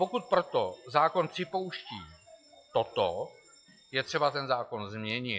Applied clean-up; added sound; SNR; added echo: classical method log-MMSE.